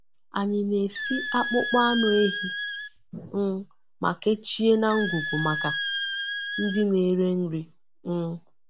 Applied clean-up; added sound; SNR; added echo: none; Squeak; 7 dB; none.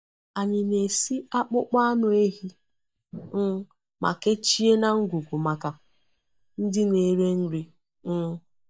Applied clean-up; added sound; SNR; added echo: neural mask model DeepFilterNet 3.